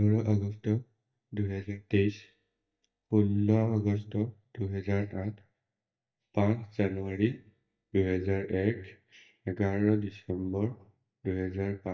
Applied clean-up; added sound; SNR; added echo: neural mask model DeepFilterNet 3.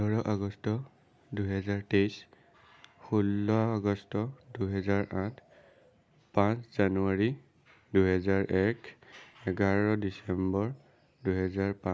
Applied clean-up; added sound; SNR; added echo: none; none; none; none.